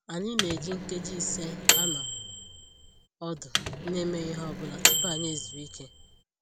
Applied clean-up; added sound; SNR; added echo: none; Microwave oven; -5 dB; none.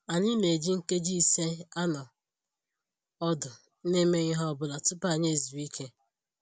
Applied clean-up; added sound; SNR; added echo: none; none; none; none.